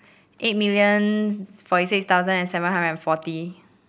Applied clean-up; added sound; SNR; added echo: none; none; none; none.